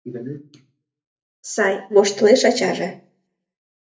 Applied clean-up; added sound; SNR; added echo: none; none; none; reverberation time 0.3 s.